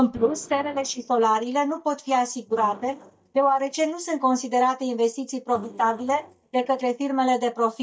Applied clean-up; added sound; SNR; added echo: neural mask model DeepFilterNet 3.